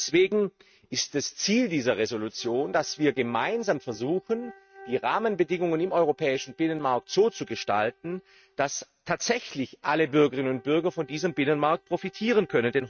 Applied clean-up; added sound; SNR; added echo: neural mask model RNNoise.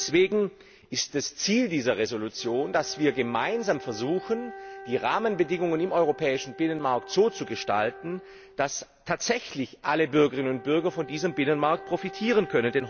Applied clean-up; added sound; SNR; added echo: none; Wind instrument, woodwind instrument; 17 dB; none.